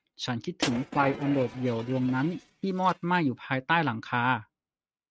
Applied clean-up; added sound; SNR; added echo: neural mask model RNNoise.